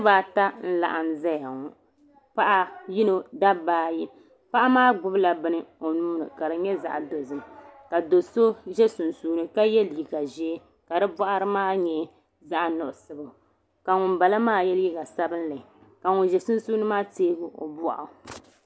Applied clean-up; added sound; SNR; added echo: none; none; none; none.